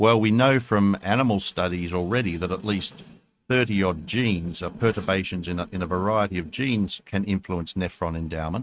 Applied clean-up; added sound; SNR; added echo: neural mask model RNNoise.